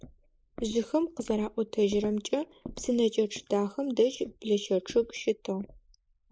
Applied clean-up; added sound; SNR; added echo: neural mask model Resemble Enhance denoiser.